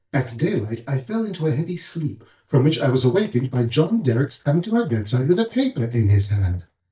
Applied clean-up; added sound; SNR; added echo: neural mask model DeepFilterNet 3.